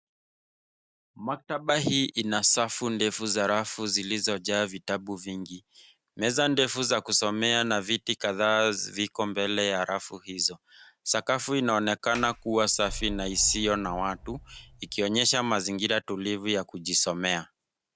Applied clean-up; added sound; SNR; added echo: none; Sliding door; 14 dB; none.